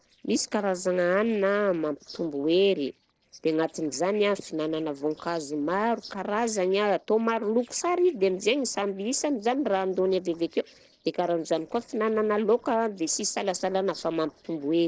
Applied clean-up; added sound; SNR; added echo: neural separator model SepFormer DNS4.